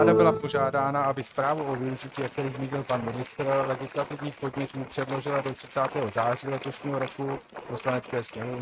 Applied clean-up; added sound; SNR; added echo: neural mask model RNNoise.